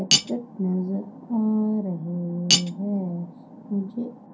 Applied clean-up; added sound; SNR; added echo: none; Cutlery, silverware; 1 dB; reverberation time 0.3 s.